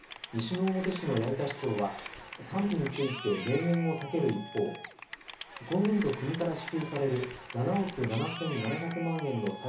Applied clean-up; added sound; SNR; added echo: none; Cheering / Clapping; 12 dB; reverberation time 0.8 s.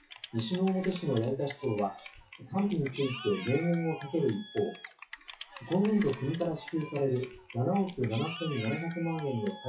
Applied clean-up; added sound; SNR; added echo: classical method WPE with log-MMSE.